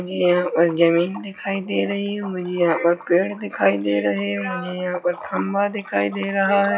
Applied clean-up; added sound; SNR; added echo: classical method log-MMSE.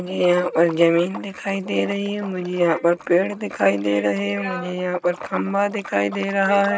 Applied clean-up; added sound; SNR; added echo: neural mask model RNNoise.